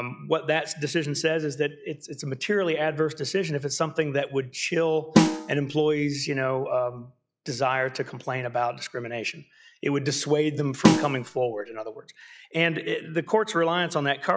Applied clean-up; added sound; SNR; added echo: classical method log-MMSE.